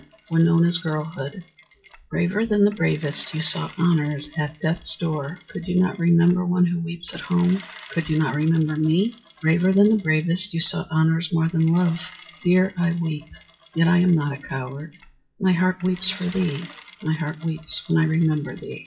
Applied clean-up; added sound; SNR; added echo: classical method WPE with log-MMSE.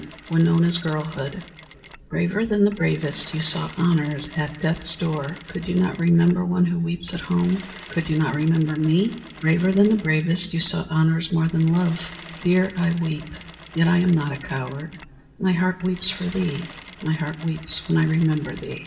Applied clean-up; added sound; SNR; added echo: none; Mechanisms; 18 dB; reverberation time 2.5 s.